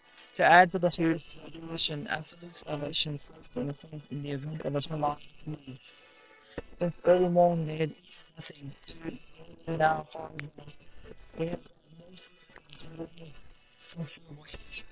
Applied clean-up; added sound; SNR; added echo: neural separator model SepFormer WHAM!.